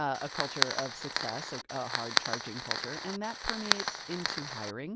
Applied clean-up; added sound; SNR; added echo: none; Fire; -4 dB; none.